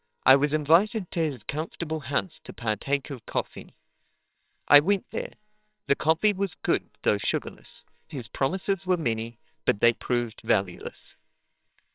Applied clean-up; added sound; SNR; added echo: neural separator model SepFormer WHAMR!.